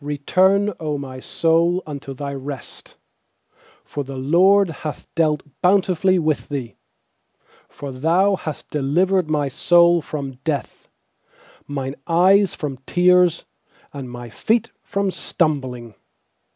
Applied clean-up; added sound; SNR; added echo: none; none; none; none.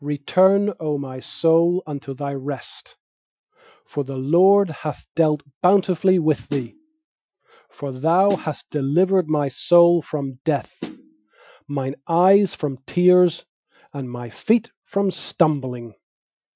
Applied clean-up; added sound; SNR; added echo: classical method Wiener filter.